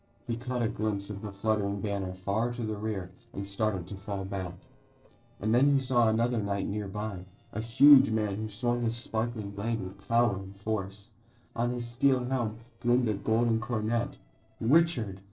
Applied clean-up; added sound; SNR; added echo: neural separator model SepFormer DNS4.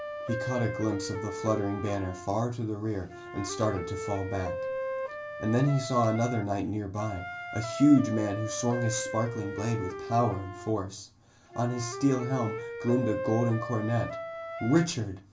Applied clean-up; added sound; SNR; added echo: none; Wind instrument, woodwind instrument; 8 dB; reverberation time 0.2 s.